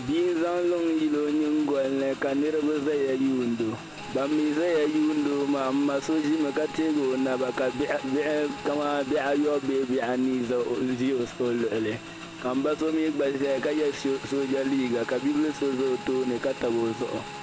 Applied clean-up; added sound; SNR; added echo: none; Motorcycle / Engine; 14 dB; none.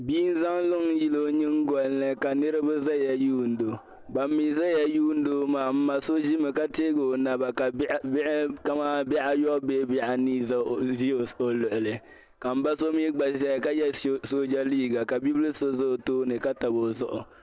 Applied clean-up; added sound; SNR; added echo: none; none; none; none.